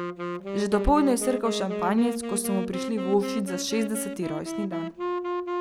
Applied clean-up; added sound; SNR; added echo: none; Wind instrument, woodwind instrument; 5 dB; none.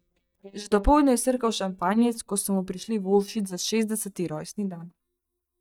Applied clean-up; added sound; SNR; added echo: neural mask model DeepFilterNet 3.